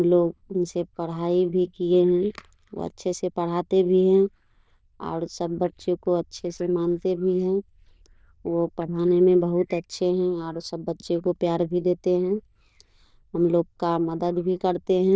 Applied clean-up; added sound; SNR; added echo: neural diffusion model UNIVERSE++.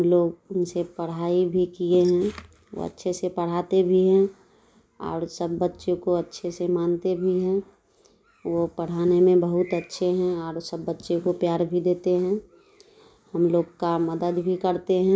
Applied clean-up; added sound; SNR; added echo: none; none; none; none.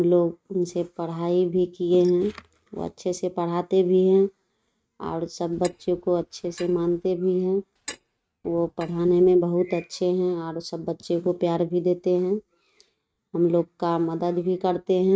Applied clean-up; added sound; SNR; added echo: neural mask model RNNoise.